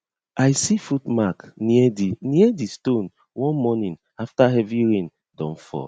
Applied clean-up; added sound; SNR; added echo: none; none; none; none.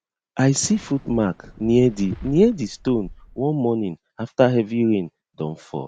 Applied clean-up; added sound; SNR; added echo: none; Fireworks; 19 dB; none.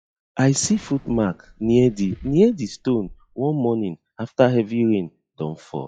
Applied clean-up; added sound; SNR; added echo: classical method log-MMSE.